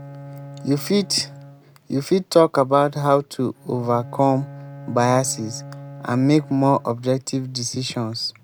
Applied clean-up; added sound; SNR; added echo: none; Bowed string instrument; 18 dB; none.